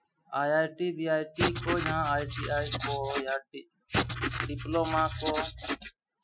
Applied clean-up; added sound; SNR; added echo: classical method Wiener filter.